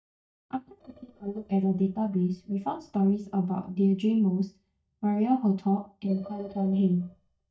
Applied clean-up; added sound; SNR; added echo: neural mask model DeepFilterNet 3.